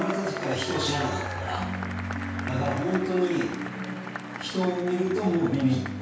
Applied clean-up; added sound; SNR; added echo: none; Applause / Crowd / Cheering; 9 dB; reverberation time 0.6 s.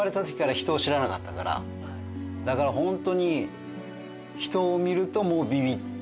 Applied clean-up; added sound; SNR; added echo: none; none; none; none.